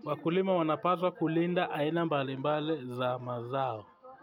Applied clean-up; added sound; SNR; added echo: none; none; none; none.